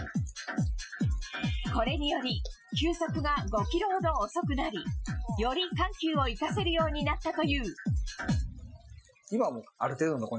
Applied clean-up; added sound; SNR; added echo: classical method Wiener filter.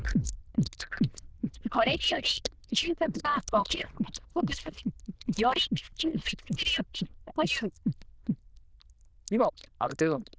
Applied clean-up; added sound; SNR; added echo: neural diffusion model UNIVERSE++.